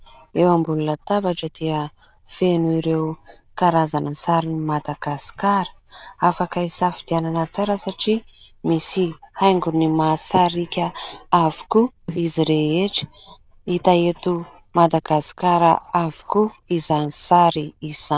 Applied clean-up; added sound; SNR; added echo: neural diffusion model UNIVERSE++.